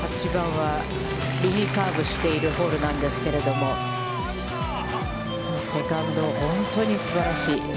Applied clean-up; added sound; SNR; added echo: none; none; none; none.